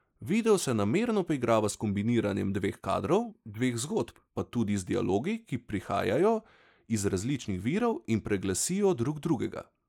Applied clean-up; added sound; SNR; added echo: neural mask model Resemble Enhance denoiser.